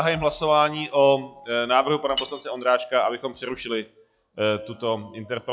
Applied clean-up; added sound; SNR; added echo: classical method log-MMSE.